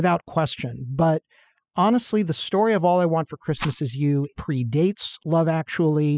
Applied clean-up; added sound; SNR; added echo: classical method spectral subtraction.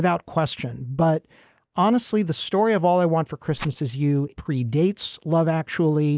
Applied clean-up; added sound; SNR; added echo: neural mask model DeepFilterNet 3.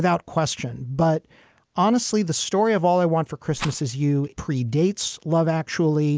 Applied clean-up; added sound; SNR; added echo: none; Rattle; 15 dB; none.